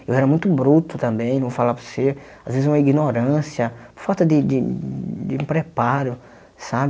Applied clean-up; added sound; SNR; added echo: none; none; none; none.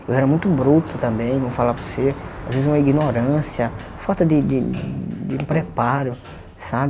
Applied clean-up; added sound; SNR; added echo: none; Sliding door; 13 dB; none.